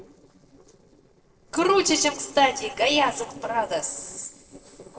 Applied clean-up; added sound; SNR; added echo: neural separator model SepFormer DNS4.